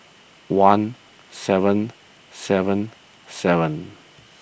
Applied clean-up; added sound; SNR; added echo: none; none; none; none.